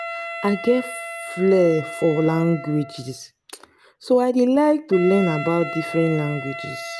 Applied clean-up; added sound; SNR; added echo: none; Wind instrument, woodwind instrument; 12 dB; none.